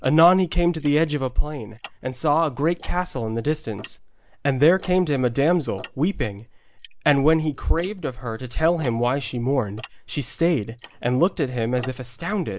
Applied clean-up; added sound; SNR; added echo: neural mask model Resemble Enhance denoiser.